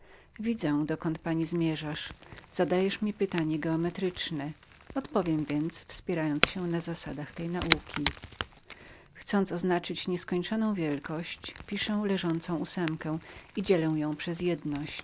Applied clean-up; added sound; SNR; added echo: none; Crack / Crackle; 10 dB; none.